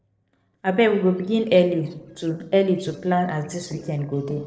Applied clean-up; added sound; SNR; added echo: neural separator model SepFormer DNS4.